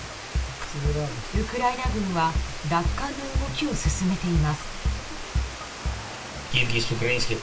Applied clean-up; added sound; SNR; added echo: none; Water; 11 dB; reverberation time 0.2 s.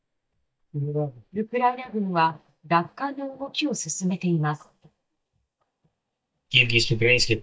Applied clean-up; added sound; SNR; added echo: neural mask model DeepFilterNet 3.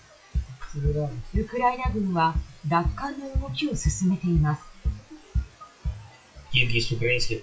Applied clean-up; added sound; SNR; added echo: classical method WPE with log-MMSE.